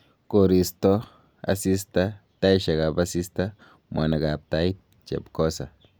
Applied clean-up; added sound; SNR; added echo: none; none; none; none.